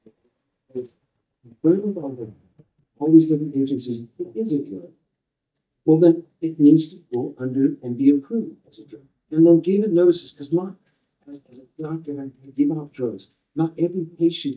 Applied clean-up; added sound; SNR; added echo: neural mask model DeepFilterNet 3.